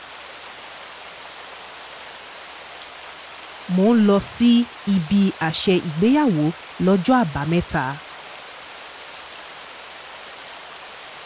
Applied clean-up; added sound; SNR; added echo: none; Water; 16 dB; none.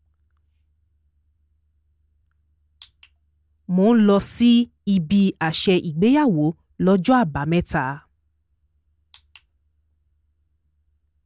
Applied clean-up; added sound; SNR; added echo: none; none; none; none.